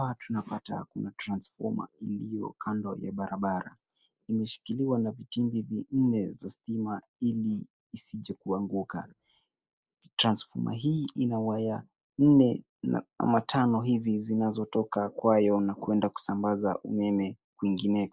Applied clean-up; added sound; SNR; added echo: neural mask model Resemble Enhance denoiser.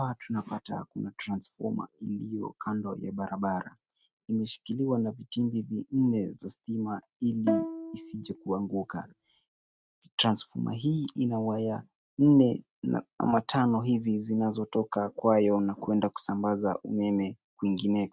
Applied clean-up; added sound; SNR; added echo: neural mask model RNNoise.